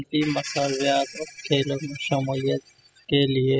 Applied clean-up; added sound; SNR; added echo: classical method spectral subtraction.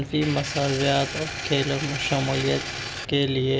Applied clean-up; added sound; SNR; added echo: none; Engine; 8 dB; none.